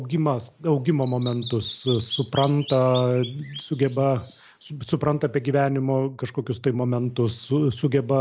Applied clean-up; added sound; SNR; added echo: neural mask model Resemble Enhance denoiser.